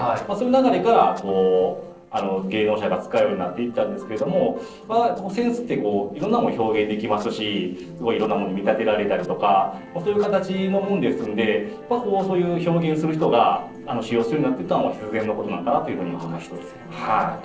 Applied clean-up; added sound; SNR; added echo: neural separator model SepFormer DNS4.